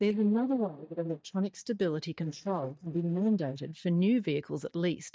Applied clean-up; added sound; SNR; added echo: neural mask model DeepFilterNet 3.